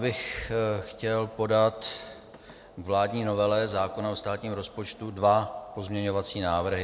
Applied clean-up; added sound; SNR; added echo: none; none; none; none.